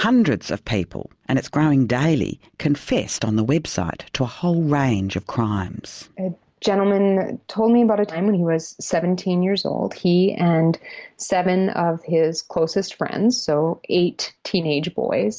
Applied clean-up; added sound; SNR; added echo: none; none; none; none.